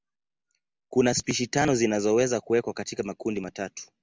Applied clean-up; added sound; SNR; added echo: none; none; none; none.